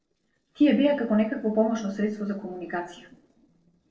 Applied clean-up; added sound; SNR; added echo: neural separator model SepFormer DNS4.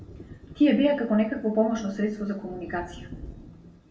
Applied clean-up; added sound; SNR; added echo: none; Thunder; 18 dB; reverberation time 0.6 s.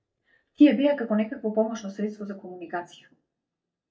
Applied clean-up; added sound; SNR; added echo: neural mask model DeepFilterNet 3.